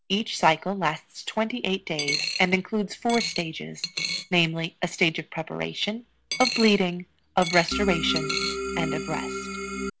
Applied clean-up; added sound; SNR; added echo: none; Coin (dropping) + Organ; 4 dB; none.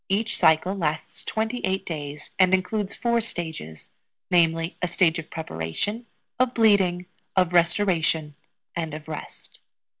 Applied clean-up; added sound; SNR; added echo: none; none; none; none.